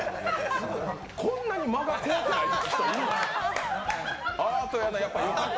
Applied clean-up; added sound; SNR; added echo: none; none; none; none.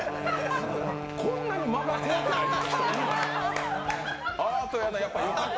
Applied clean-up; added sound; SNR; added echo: none; Wind instrument, woodwind instrument; 8 dB; none.